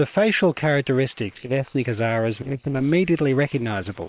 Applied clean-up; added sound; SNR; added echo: neural separator model SepFormer WHAM!.